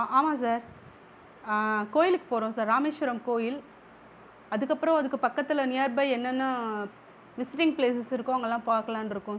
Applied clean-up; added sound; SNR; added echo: none; none; none; none.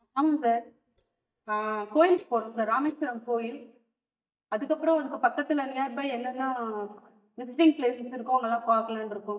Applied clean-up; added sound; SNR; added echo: neural mask model DeepFilterNet 3.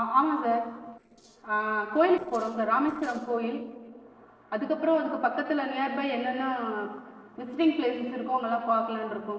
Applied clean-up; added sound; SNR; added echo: neural separator model SepFormer DNS4.